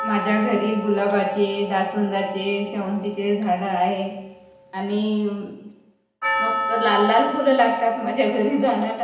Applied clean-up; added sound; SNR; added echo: none; Percussion; 8 dB; reverberation time 0.8 s.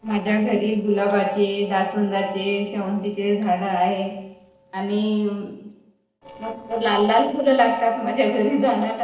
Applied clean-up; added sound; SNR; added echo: neural separator model SepFormer DNS4.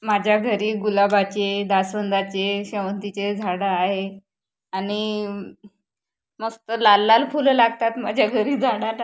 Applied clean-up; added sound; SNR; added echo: none; none; none; none.